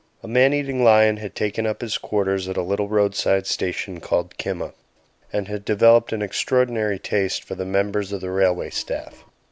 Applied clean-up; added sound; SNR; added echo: none; none; none; none.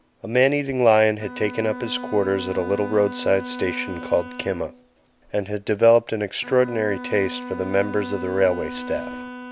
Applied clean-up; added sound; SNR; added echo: none; Bowed string instrument; 12 dB; none.